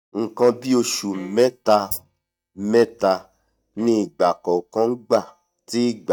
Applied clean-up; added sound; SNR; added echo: neural mask model DeepFilterNet 3.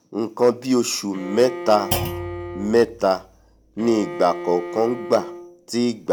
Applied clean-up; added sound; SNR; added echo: none; Thump, thud + Bowed string instrument; 10 dB; none.